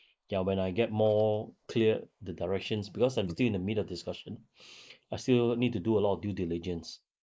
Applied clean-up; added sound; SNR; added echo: neural mask model Resemble Enhance denoiser.